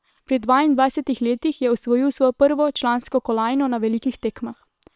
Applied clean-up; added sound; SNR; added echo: neural separator model SepFormer WHAM!.